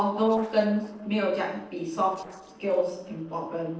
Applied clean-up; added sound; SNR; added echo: neural separator model SepFormer DNS4.